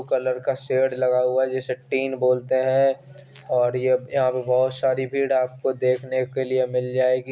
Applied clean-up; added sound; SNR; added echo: none; none; none; none.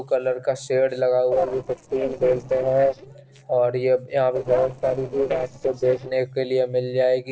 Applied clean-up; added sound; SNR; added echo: neural separator model SepFormer DNS4.